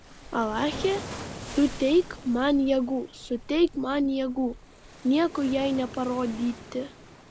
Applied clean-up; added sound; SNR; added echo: none; Waves, surf; 14 dB; none.